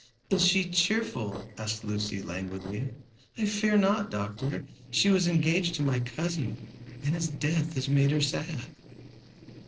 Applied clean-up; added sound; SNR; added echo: neural separator model SepFormer DNS4.